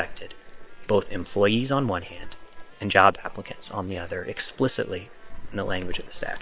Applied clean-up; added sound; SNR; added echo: neural separator model SepFormer WHAM!.